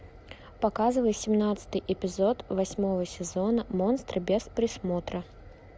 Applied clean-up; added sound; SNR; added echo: none; none; none; none.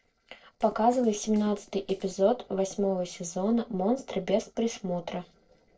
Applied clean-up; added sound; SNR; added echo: neural separator model SepFormer DNS4.